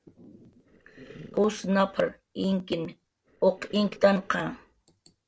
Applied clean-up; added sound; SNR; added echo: neural separator model SepFormer DNS4.